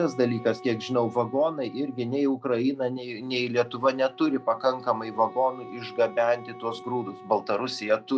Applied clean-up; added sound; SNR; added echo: none; Wind instrument, woodwind instrument; 19 dB; none.